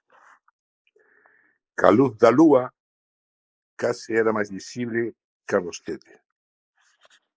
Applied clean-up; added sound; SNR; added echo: neural mask model Resemble Enhance denoiser.